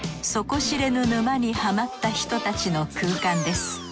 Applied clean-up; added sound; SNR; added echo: none; Race car, auto racing / Accelerating, revving, vroom; 19 dB; none.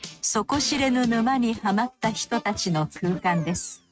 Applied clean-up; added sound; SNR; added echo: neural mask model RNNoise.